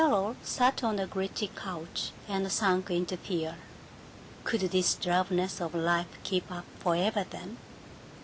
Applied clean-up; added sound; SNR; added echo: none; none; none; none.